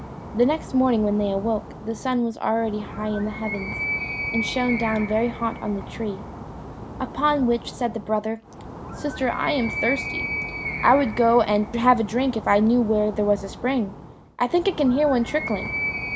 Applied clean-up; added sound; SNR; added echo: none; Animal; 9 dB; none.